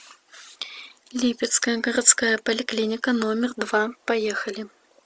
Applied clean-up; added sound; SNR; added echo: none; none; none; none.